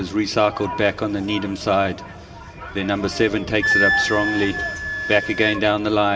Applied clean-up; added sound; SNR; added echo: none; Wind instrument, woodwind instrument; 6 dB; reverberation time 1.1 s.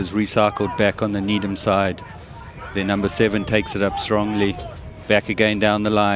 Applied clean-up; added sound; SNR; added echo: none; none; none; none.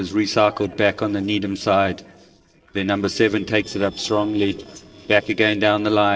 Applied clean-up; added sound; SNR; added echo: neural separator model SepFormer DNS4.